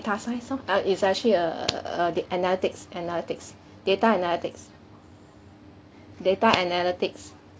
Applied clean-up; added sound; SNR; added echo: none; none; none; none.